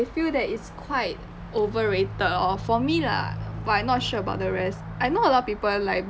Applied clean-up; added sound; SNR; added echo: none; none; none; none.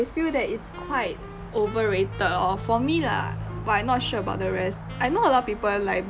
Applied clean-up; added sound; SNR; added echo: none; Wind instrument, woodwind instrument; 19 dB; none.